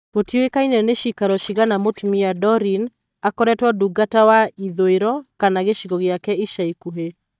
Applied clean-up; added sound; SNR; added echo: neural mask model DeepFilterNet 3.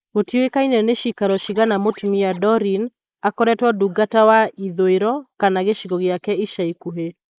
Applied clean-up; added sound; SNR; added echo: neural mask model Resemble Enhance denoiser.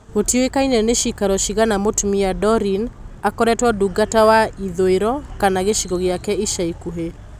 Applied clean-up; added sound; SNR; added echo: none; none; none; none.